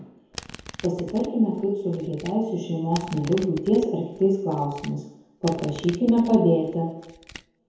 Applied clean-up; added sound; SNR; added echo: none; Domestic sounds, home sounds; 19 dB; reverberation time 1.0 s.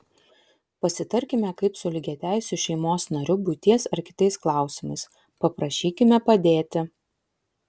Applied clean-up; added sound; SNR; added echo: none; none; none; none.